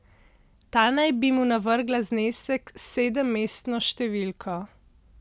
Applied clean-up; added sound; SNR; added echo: none; none; none; none.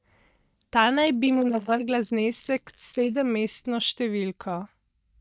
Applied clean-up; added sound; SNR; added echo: neural mask model DeepFilterNet 3.